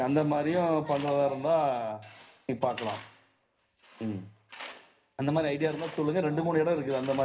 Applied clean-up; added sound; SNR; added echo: none; Tools; 19 dB; reverberation time 0.5 s.